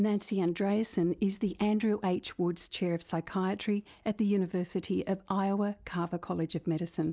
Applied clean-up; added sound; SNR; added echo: none; none; none; none.